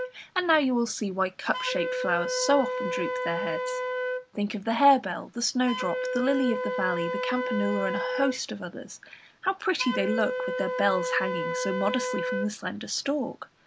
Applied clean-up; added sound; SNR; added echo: none; Wind instrument, woodwind instrument; 4 dB; none.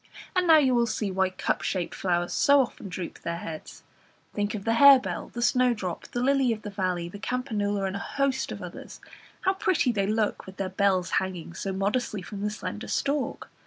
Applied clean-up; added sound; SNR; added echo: none; none; none; none.